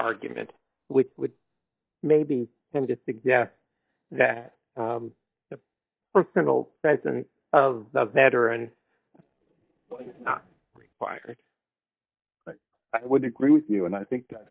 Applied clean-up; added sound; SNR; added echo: neural mask model DeepFilterNet 3.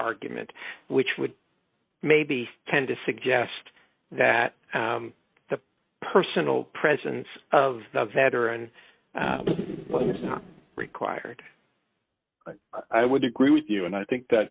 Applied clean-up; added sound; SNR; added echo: neural mask model RNNoise.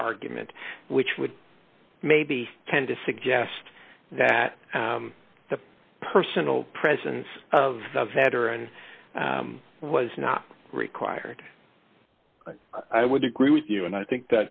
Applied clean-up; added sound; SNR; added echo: none; none; none; none.